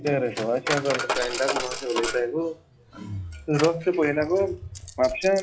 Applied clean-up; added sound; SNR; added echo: classical method log-MMSE.